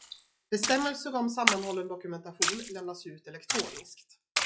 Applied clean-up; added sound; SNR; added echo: classical method log-MMSE.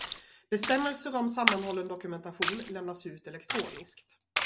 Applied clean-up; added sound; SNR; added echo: none; Splash, splatter; 0 dB; none.